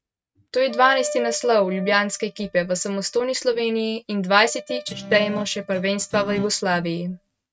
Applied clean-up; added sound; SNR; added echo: neural mask model RNNoise.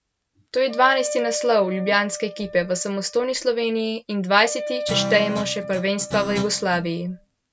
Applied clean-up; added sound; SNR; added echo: none; Wind instrument, woodwind instrument + Guitar; 9 dB; none.